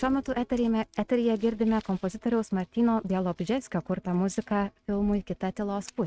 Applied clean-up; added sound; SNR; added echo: neural mask model RNNoise.